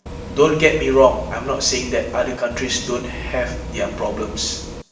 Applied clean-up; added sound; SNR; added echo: none; Bus; 10 dB; reverberation time 0.7 s.